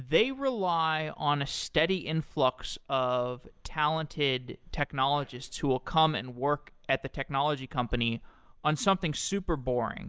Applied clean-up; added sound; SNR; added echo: none; none; none; none.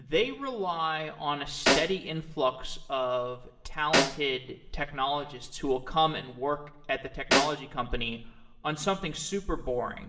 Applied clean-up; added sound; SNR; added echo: none; Snare drum; 0 dB; reverberation time 0.8 s.